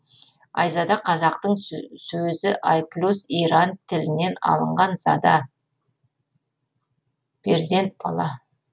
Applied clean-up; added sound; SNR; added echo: none; none; none; none.